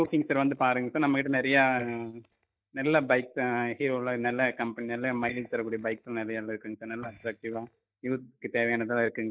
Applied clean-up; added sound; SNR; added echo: neural mask model DeepFilterNet 3.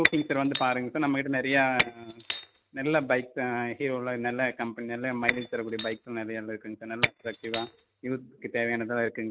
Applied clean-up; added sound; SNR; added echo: neural mask model RNNoise.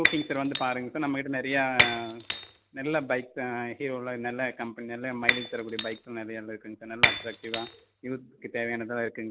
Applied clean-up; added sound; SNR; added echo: none; Shatter; -2 dB; none.